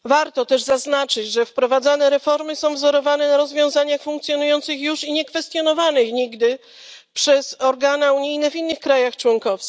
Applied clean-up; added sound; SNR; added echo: none; none; none; none.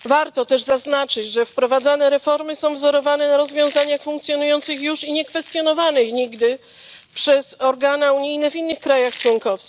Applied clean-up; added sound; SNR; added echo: none; Chewing, mastication; 18 dB; none.